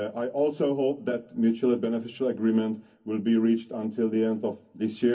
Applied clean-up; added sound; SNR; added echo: none; none; none; reverberation time 0.4 s.